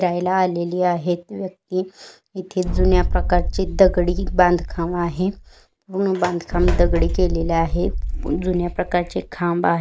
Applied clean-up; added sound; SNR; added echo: none; Boom; 1 dB; none.